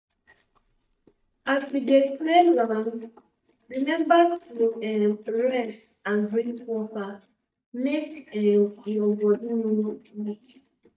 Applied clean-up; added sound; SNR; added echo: neural mask model DeepFilterNet 3.